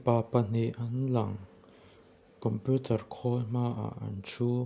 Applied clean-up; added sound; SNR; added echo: none; none; none; none.